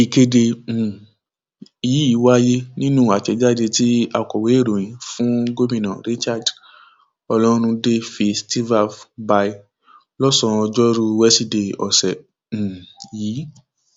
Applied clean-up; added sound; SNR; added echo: none; none; none; none.